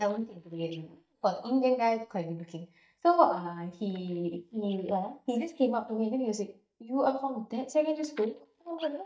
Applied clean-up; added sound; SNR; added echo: neural mask model DeepFilterNet 3.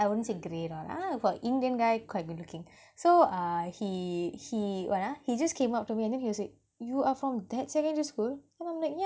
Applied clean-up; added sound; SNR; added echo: none; none; none; none.